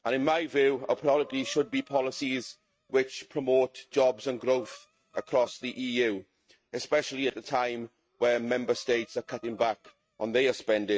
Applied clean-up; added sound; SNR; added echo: neural mask model RNNoise.